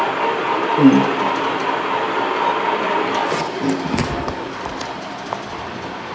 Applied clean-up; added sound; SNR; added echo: none; none; none; none.